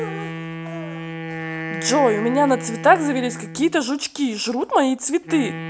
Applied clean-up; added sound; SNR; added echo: none; Wind instrument, woodwind instrument; 10 dB; none.